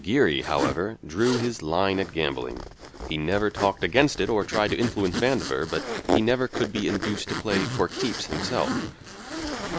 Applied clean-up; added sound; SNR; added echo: none; Zipper (clothing); 6 dB; none.